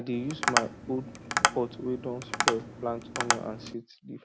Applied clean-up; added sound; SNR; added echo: none; Tap; -4 dB; none.